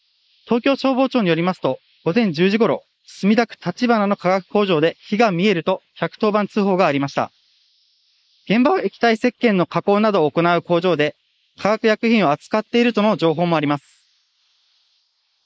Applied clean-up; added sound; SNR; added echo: neural mask model Resemble Enhance denoiser.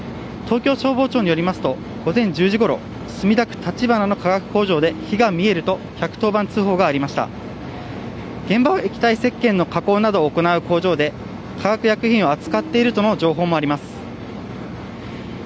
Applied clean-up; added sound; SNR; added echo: none; Tabla; 19 dB; none.